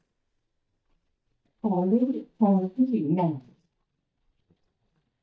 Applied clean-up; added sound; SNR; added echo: neural mask model DeepFilterNet 3.